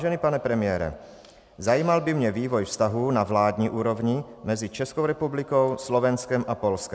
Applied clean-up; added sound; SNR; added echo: none; none; none; none.